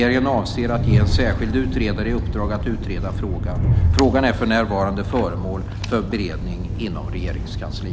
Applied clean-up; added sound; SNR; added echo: none; Train; -1 dB; none.